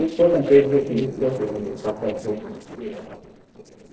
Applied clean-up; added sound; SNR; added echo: neural separator model SepFormer DNS4.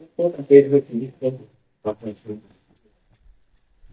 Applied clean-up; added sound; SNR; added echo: neural mask model DeepFilterNet 3.